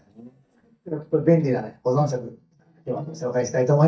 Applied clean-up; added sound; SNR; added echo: neural mask model DeepFilterNet 3.